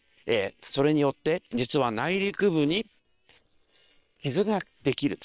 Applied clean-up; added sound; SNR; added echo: neural separator model SepFormer WHAM!.